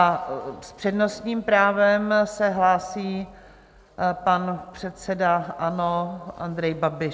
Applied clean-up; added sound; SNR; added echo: none; none; none; none.